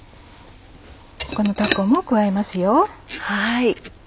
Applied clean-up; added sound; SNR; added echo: none; none; none; none.